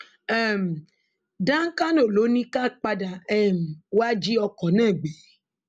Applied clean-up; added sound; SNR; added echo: none; none; none; none.